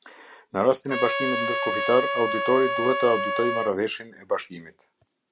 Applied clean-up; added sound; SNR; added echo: none; Trumpet; 1 dB; none.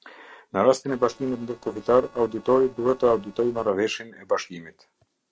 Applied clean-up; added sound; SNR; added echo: neural separator model SepFormer DNS4.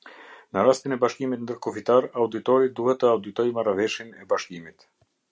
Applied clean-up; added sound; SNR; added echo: none; none; none; none.